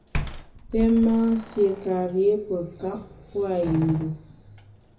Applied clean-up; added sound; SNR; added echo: none; Slam; 11 dB; reverberation time 0.4 s.